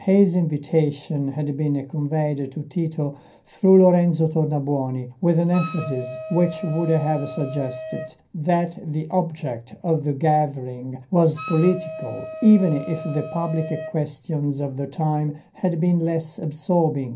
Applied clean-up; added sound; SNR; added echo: none; Wind instrument, woodwind instrument; 13 dB; reverberation time 0.3 s.